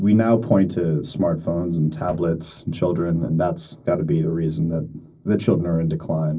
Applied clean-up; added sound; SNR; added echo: neural separator model SepFormer DNS4.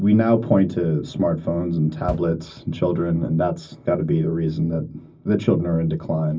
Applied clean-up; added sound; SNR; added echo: none; Bass drum; 17 dB; reverberation time 0.4 s.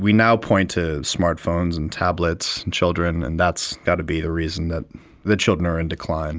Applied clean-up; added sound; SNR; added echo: none; none; none; none.